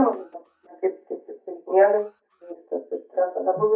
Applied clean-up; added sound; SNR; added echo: neural mask model DeepFilterNet 3.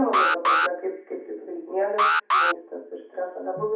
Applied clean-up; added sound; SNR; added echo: none; Alarm; -4 dB; reverberation time 0.7 s.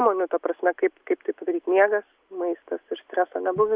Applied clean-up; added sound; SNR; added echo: none; none; none; none.